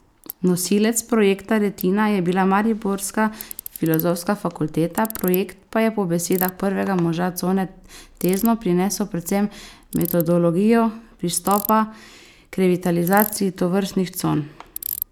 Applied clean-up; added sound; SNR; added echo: none; Ratchet, pawl; 16 dB; none.